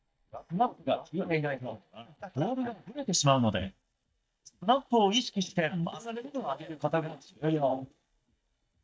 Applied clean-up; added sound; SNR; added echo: neural mask model DeepFilterNet 3.